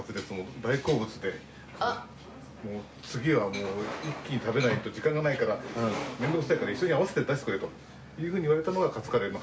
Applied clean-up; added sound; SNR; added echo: none; none; none; none.